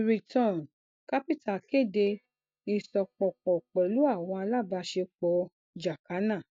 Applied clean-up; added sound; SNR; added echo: neural mask model DeepFilterNet 3.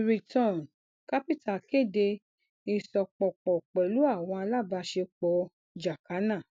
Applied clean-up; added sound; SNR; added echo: none; none; none; none.